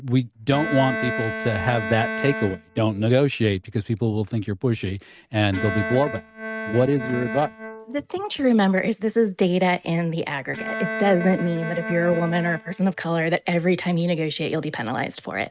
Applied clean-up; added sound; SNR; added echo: neural mask model RNNoise.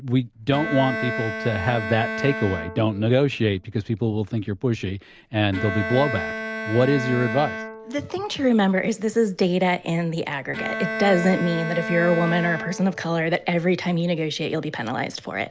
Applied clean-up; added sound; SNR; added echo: none; Bowed string instrument; 9 dB; none.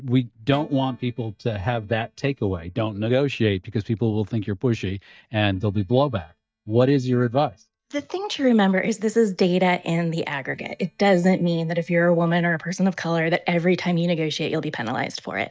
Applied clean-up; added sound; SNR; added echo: neural mask model DeepFilterNet 3.